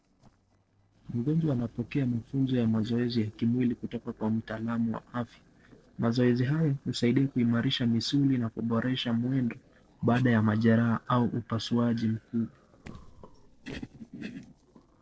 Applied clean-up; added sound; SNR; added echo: neural separator model SepFormer DNS4.